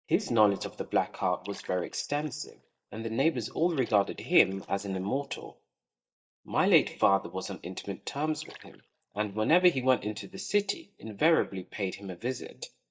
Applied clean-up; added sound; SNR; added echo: neural mask model DeepFilterNet 3.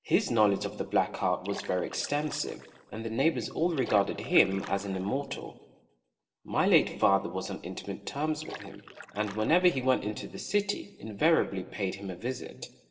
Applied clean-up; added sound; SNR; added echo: neural separator model SepFormer DNS4.